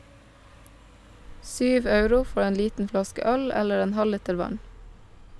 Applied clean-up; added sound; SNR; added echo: none; Car passing by; 14 dB; none.